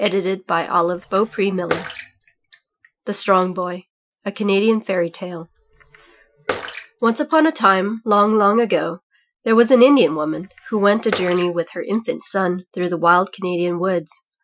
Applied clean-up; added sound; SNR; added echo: classical method Wiener filter.